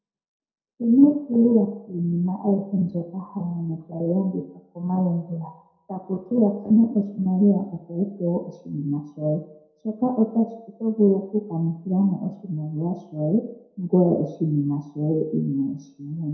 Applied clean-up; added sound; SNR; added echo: none; none; none; reverberation time 0.6 s.